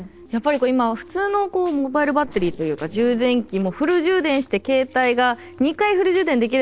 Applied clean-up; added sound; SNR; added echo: neural separator model SepFormer DNS4.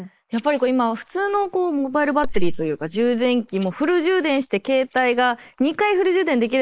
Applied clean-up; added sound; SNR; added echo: neural mask model Resemble Enhance denoiser.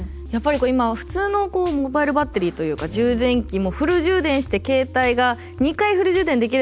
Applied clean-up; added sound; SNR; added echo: none; none; none; none.